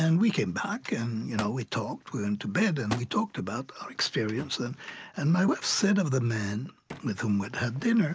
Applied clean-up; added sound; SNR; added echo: none; Thump, thud; 18 dB; none.